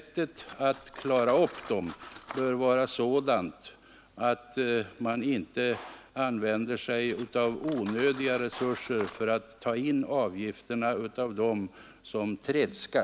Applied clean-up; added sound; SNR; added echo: none; Cutlery, silverware + Clapping; 19 dB; none.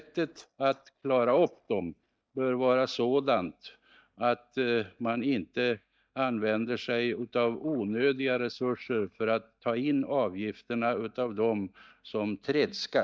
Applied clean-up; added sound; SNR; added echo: neural mask model DeepFilterNet 3.